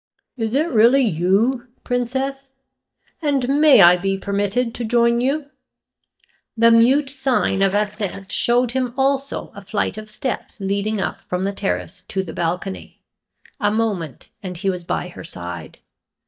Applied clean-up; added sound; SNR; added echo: neural mask model DeepFilterNet 3.